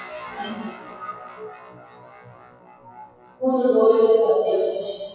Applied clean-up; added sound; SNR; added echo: classical method WPE with log-MMSE.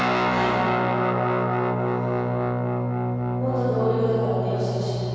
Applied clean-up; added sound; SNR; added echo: none; Guitar; -5 dB; reverberation time 2.2 s.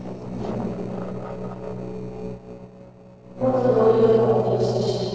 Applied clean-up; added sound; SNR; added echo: neural separator model SepFormer DNS4.